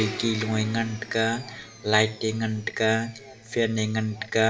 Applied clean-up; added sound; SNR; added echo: none; Domestic sounds, home sounds; 16 dB; reverberation time 2.0 s.